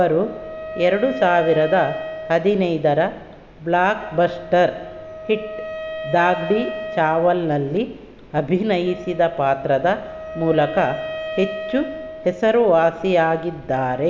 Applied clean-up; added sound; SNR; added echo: none; Wind instrument, woodwind instrument; 12 dB; none.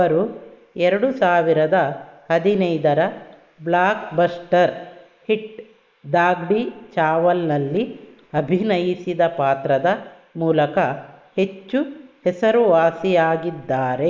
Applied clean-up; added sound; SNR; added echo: neural mask model Resemble Enhance denoiser.